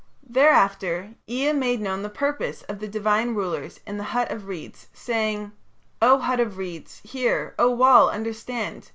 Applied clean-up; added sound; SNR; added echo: none; none; none; none.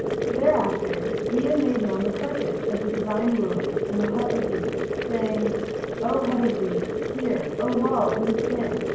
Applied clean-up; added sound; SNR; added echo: none; Boiling; 0 dB; reverberation time 0.9 s.